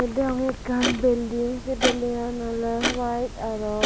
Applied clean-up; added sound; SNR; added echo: none; Clock; 5 dB; none.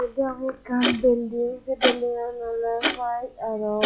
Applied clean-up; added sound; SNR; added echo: classical method log-MMSE.